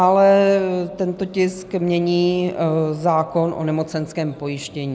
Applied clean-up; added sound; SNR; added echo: none; none; none; none.